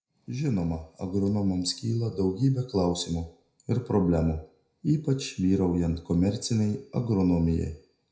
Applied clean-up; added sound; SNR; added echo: none; none; none; reverberation time 0.4 s.